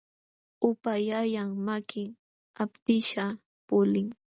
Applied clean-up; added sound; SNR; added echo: none; none; none; none.